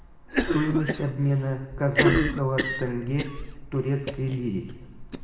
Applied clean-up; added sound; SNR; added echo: none; Cough; 2 dB; reverberation time 1.4 s.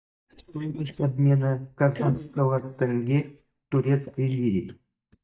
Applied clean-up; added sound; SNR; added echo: neural mask model DeepFilterNet 3.